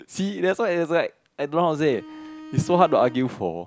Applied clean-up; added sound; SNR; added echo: none; Bowed string instrument; 17 dB; none.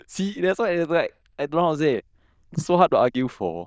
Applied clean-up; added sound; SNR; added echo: neural diffusion model UNIVERSE++.